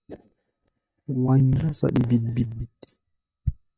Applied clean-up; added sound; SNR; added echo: neural mask model DeepFilterNet 3.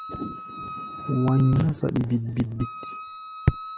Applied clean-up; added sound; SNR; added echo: none; Wind instrument, woodwind instrument; 13 dB; none.